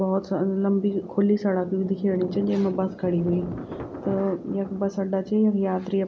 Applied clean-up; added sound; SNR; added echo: none; Thunder; 14 dB; none.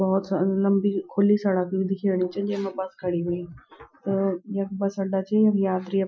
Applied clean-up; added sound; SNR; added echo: classical method Wiener filter.